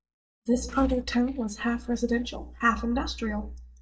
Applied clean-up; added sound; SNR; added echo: neural mask model DeepFilterNet 3.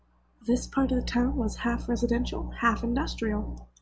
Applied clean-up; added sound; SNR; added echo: none; none; none; none.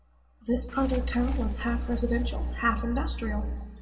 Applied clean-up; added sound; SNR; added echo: none; Waves, surf; 18 dB; reverberation time 1.0 s.